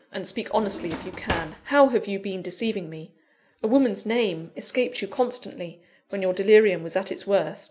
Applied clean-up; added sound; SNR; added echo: none; Drawer open or close; 10 dB; none.